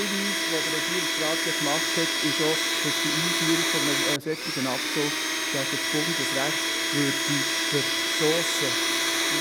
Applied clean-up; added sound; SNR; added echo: none; Domestic sounds, home sounds; -5 dB; none.